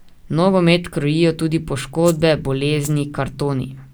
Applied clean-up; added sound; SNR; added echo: none; Rattle (instrument); 18 dB; none.